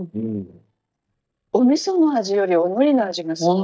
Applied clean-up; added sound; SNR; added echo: neural mask model DeepFilterNet 3.